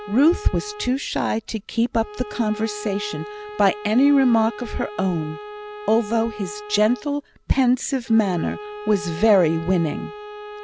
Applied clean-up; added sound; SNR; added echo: none; Bowed string instrument; 14 dB; none.